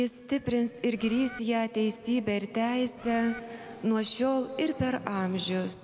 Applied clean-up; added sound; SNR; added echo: none; Bird; 15 dB; none.